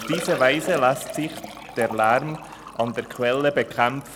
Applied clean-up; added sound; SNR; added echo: none; Liquid; 12 dB; none.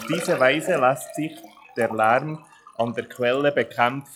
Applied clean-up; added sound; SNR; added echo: classical method log-MMSE.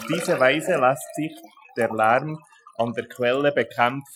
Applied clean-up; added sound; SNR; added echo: classical method Wiener filter.